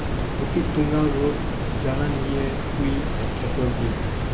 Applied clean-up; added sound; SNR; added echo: none; Water; -2 dB; none.